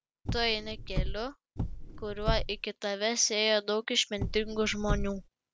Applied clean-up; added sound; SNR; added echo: none; Car; 2 dB; none.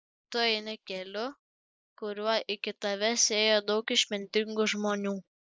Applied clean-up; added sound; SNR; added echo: neural mask model Resemble Enhance denoiser.